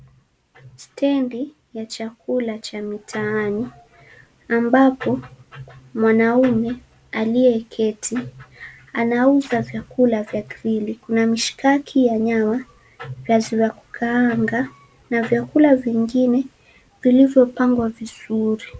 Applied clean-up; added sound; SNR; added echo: none; none; none; none.